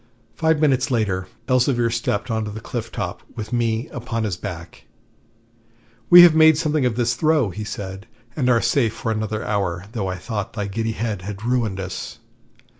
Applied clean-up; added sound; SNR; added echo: none; none; none; none.